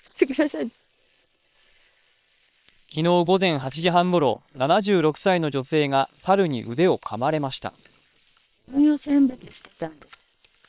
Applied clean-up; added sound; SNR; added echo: neural separator model SepFormer WHAM!.